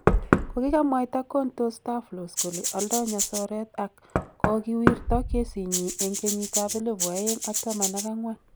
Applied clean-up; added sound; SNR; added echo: none; Rattle (instrument) + Knock; 0 dB; none.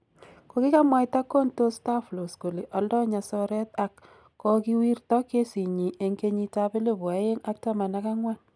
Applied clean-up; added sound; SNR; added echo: none; none; none; none.